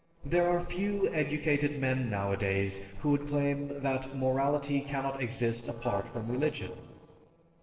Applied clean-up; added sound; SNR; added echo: neural separator model SepFormer DNS4.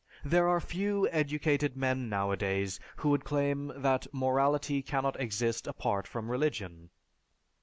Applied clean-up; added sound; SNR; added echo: none; none; none; none.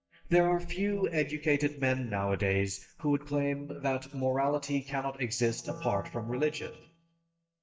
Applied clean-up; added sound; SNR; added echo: neural mask model DeepFilterNet 3.